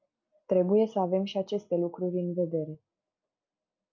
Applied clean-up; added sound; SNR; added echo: none; none; none; none.